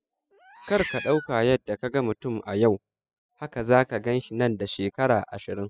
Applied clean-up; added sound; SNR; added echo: classical method spectral subtraction.